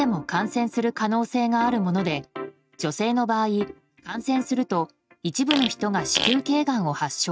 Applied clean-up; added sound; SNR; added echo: neural mask model RNNoise.